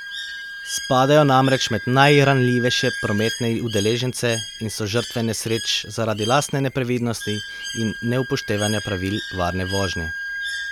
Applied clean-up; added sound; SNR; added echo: none; Wind instrument, woodwind instrument + Bird; 10 dB; none.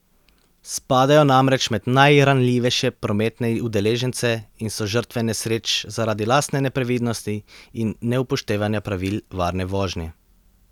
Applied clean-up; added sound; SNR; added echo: none; none; none; none.